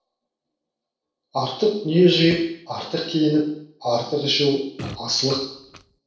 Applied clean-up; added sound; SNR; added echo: neural separator model SepFormer DNS4.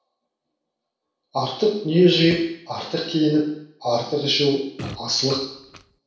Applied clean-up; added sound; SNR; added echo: none; Fart; 15 dB; reverberation time 0.7 s.